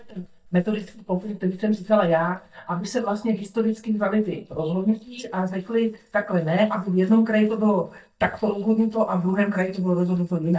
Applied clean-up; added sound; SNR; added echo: neural mask model DeepFilterNet 3.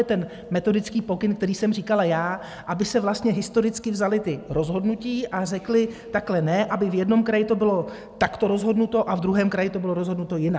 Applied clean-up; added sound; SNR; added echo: none; none; none; none.